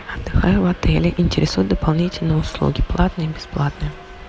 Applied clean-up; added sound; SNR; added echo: none; Subway, metro, underground; 20 dB; none.